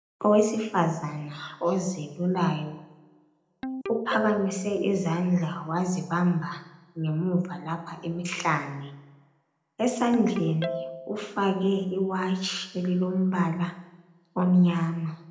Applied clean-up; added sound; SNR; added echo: none; Ringtone; 15 dB; reverberation time 0.8 s.